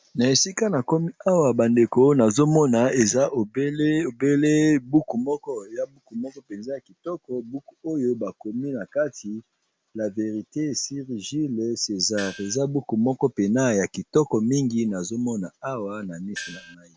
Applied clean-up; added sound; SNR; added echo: none; Gong; 13 dB; none.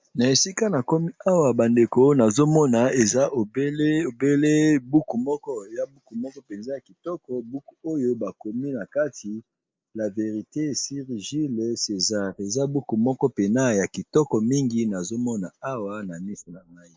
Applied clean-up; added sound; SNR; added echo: neural mask model Resemble Enhance denoiser.